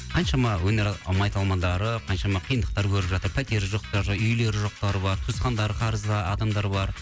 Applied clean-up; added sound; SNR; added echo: none; none; none; none.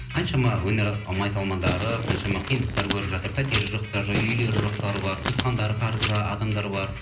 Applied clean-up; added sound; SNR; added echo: none; Crumpling, crinkling; 5 dB; reverberation time 0.5 s.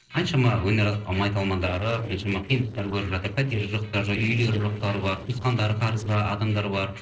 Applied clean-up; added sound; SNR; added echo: neural separator model SepFormer DNS4.